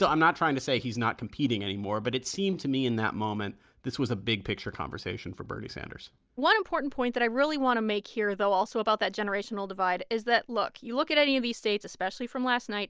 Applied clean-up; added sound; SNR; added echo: none; none; none; none.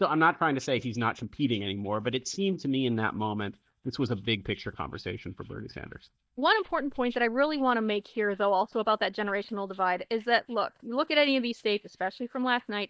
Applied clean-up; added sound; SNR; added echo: neural mask model DeepFilterNet 3.